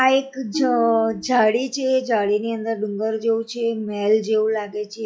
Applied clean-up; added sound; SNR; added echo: classical method log-MMSE.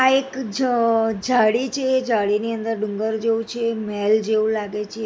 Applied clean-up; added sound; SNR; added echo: none; none; none; none.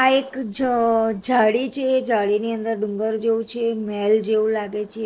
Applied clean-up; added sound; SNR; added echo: neural separator model SepFormer DNS4.